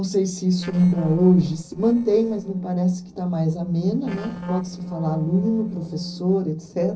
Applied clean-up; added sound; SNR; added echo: neural separator model SepFormer DNS4.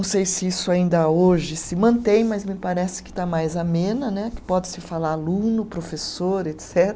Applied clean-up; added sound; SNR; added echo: none; none; none; none.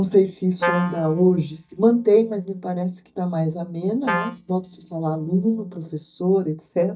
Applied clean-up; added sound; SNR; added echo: neural mask model DeepFilterNet 3.